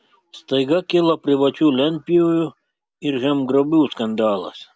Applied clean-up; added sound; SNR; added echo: none; none; none; none.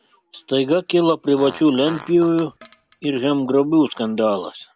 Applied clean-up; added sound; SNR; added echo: none; Fart; 20 dB; none.